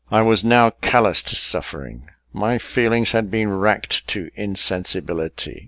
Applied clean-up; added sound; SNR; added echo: none; none; none; none.